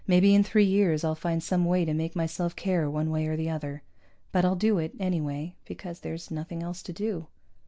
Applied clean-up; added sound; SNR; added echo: none; none; none; none.